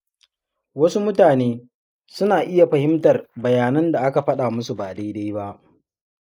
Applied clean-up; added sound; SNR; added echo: neural mask model Resemble Enhance denoiser.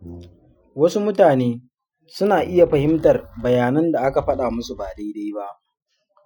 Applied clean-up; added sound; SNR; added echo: classical method Wiener filter.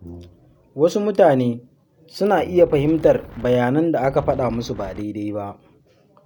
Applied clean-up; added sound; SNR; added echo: none; Wind + Brass instrument; 18 dB; none.